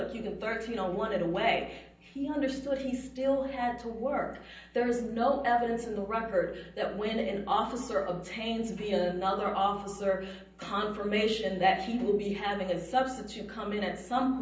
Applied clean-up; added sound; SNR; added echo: none; none; none; reverberation time 0.6 s.